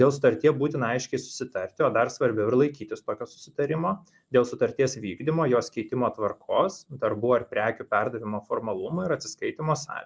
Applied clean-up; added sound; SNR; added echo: none; none; none; none.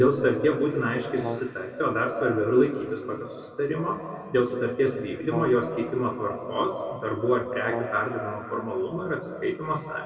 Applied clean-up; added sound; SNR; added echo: none; Brass instrument; 13 dB; reverberation time 2.3 s.